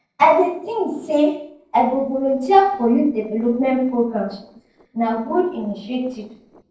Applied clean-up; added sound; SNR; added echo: neural separator model SepFormer DNS4.